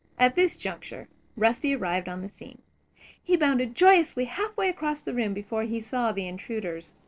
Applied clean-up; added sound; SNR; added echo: neural separator model SepFormer DNS4.